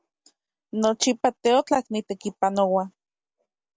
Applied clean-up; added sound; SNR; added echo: none; none; none; none.